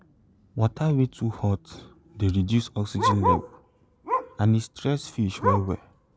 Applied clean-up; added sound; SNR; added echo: none; Bark; 5 dB; none.